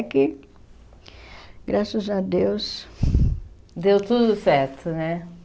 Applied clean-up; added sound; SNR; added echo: none; none; none; none.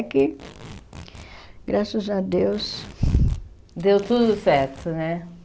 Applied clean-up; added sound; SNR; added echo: none; Packing tape, duct tape; 20 dB; none.